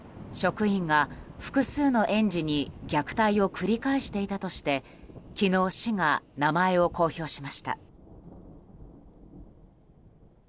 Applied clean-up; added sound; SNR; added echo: none; Thunder / Rain; 18 dB; none.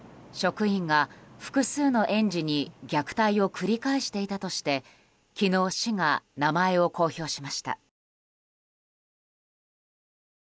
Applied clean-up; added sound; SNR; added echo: none; none; none; none.